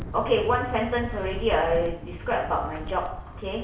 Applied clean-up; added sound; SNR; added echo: none; Wind; 8 dB; reverberation time 0.6 s.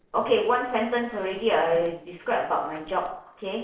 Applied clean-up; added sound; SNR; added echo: neural separator model SepFormer DNS4.